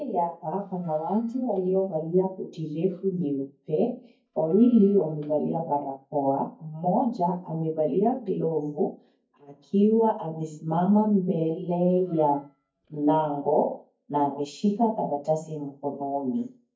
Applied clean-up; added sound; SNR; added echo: neural mask model DeepFilterNet 3.